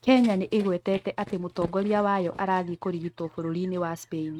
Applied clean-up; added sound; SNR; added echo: neural mask model RNNoise.